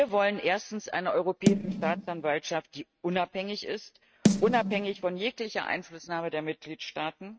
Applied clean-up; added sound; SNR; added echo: neural mask model RNNoise.